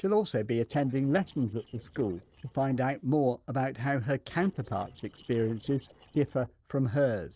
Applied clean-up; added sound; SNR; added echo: neural separator model SepFormer DNS4.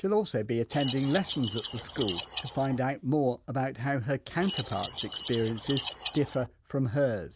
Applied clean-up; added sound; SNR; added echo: none; Keys jangling; 10 dB; none.